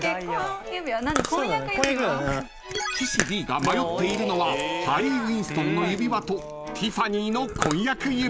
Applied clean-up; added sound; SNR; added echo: none; Chewing, mastication; 10 dB; none.